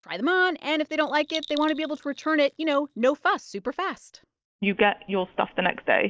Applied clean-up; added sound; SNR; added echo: neural mask model DeepFilterNet 3.